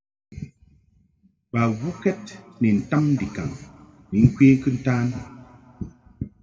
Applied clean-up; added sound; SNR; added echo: none; none; none; reverberation time 1.6 s.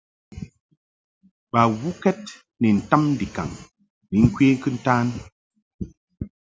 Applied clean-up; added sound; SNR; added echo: none; none; none; none.